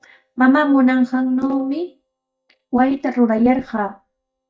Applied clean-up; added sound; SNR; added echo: neural mask model DeepFilterNet 3.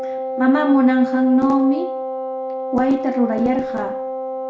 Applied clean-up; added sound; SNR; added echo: none; Wind instrument, woodwind instrument; 6 dB; reverberation time 0.5 s.